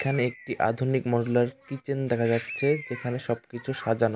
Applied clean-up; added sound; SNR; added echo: none; Bird; 18 dB; none.